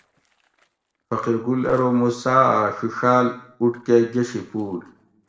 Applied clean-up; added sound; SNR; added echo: neural separator model SepFormer DNS4.